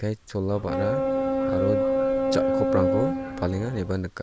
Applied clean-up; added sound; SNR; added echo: none; Boat, Water vehicle; -4 dB; none.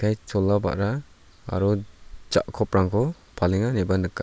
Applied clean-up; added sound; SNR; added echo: none; none; none; none.